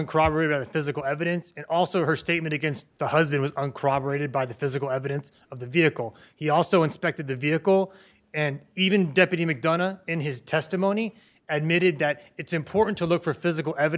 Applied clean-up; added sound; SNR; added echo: none; none; none; none.